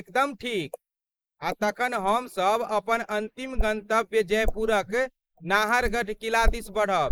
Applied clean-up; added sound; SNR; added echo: neural mask model Resemble Enhance denoiser.